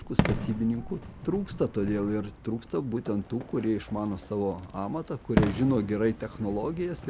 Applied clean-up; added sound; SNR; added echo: none; Fireworks; 5 dB; none.